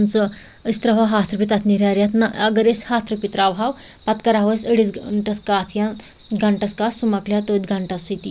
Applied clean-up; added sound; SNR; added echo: none; none; none; none.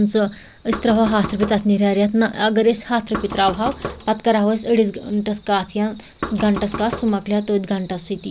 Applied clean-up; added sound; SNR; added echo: none; Knock; 13 dB; none.